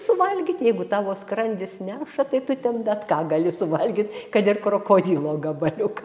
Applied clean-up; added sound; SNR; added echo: none; none; none; none.